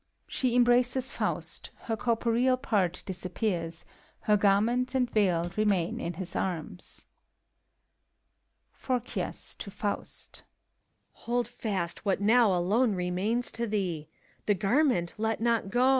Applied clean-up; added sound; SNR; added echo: none; Drum / Drum kit; 19 dB; none.